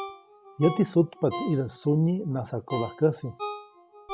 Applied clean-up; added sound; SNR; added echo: none; Ringtone; 12 dB; none.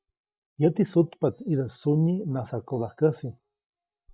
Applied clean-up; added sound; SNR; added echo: neural mask model DeepFilterNet 3.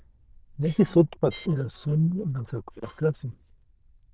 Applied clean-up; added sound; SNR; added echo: neural diffusion model UNIVERSE++.